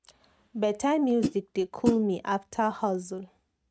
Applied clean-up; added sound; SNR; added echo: neural mask model RNNoise.